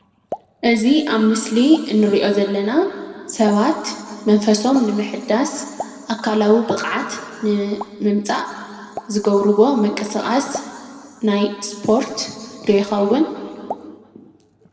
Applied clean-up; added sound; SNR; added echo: none; Explosion; 20 dB; reverberation time 2.0 s.